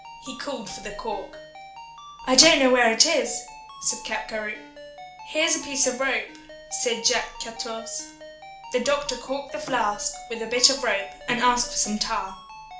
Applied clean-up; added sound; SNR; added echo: none; Ringtone; 17 dB; reverberation time 0.4 s.